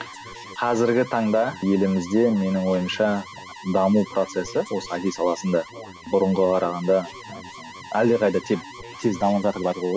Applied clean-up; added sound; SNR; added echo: none; Alarm; 17 dB; none.